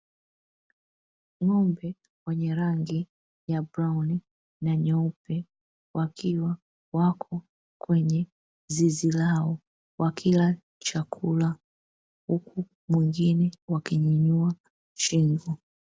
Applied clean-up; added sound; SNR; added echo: none; none; none; none.